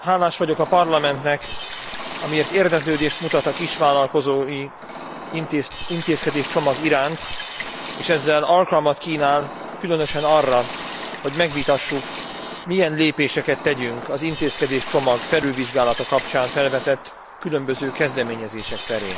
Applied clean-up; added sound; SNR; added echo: none; Liquid; 11 dB; none.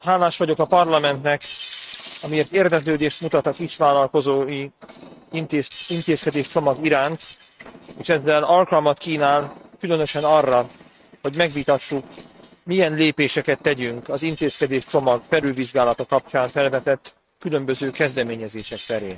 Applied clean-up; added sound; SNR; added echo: neural mask model RNNoise.